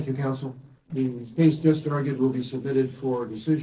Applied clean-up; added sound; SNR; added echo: neural separator model SepFormer DNS4.